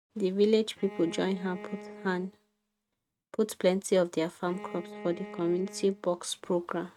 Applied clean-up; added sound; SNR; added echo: neural mask model RNNoise.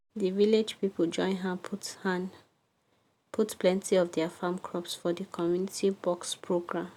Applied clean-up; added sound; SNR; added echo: none; none; none; none.